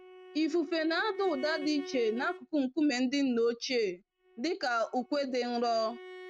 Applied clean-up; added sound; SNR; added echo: neural mask model RNNoise.